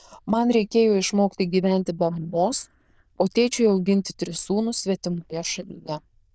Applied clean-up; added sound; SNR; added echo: neural diffusion model UNIVERSE++.